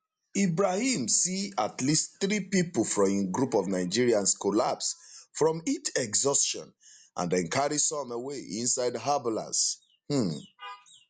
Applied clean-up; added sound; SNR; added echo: none; none; none; none.